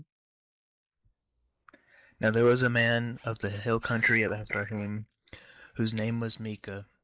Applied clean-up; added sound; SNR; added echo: neural mask model Resemble Enhance denoiser.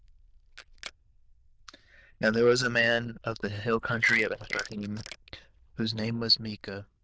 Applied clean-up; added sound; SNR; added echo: neural diffusion model UNIVERSE++.